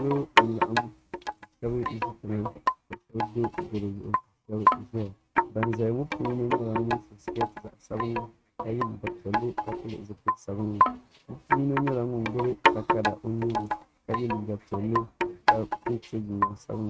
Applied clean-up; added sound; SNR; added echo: neural mask model RNNoise.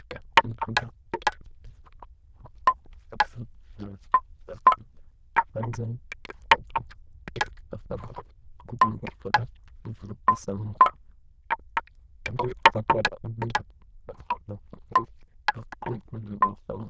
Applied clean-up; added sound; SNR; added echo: neural diffusion model UNIVERSE++.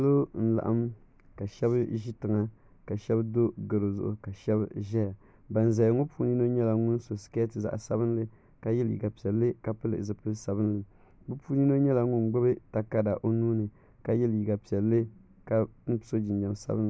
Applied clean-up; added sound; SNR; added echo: none; none; none; none.